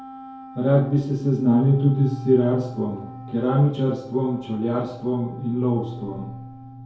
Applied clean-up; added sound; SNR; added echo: none; Wind instrument, woodwind instrument; 19 dB; reverberation time 2.3 s.